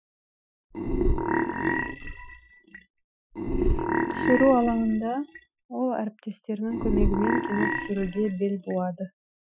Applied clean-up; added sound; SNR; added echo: classical method Wiener filter.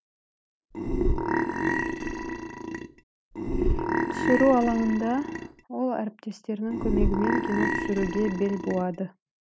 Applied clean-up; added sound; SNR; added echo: none; Burping, eructation; -1 dB; none.